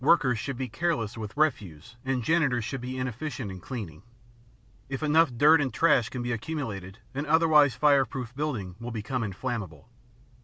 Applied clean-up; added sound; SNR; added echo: none; none; none; none.